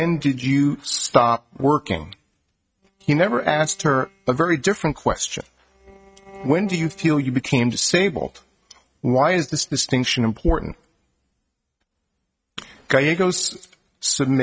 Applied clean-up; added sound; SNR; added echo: neural mask model RNNoise.